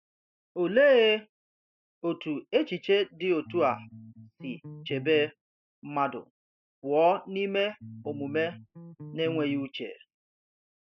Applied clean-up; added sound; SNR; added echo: classical method spectral subtraction.